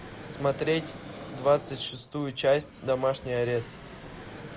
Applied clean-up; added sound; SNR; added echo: none; Fixed-wing aircraft, airplane; 14 dB; none.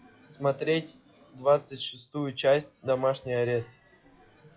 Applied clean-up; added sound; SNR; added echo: classical method log-MMSE.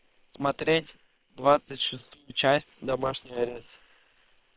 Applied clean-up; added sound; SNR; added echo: neural separator model SepFormer WHAM!.